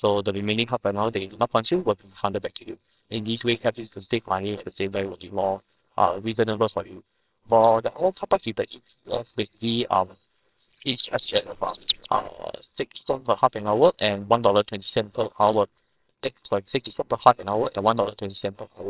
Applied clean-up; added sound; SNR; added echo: neural separator model SepFormer WHAMR!.